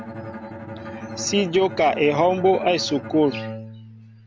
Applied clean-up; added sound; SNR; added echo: none; Bowed string instrument; 12 dB; none.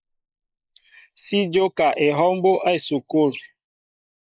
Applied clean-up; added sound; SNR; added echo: neural mask model Resemble Enhance denoiser.